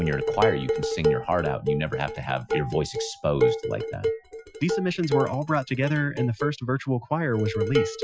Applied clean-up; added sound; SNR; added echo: classical method Wiener filter.